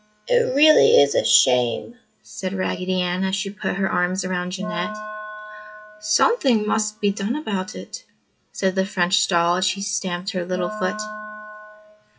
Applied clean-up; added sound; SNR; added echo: classical method WPE with log-MMSE.